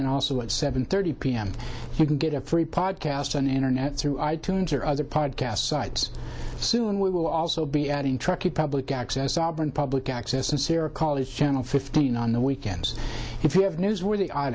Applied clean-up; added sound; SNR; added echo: none; none; none; none.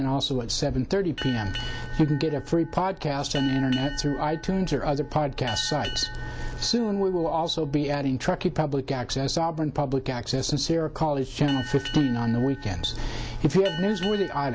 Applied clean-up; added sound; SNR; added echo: none; Boat, Water vehicle; 16 dB; none.